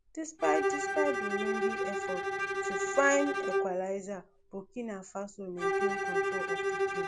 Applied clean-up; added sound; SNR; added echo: none; Bowed string instrument; -2 dB; none.